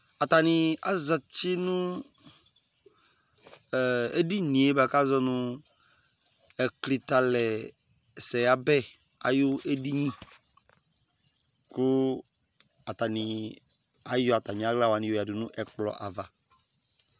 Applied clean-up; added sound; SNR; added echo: none; none; none; none.